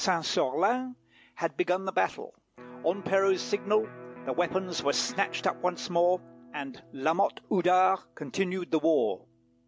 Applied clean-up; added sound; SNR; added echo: none; Electric guitar; 19 dB; none.